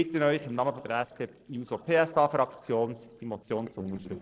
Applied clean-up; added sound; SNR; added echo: neural separator model SepFormer DNS4.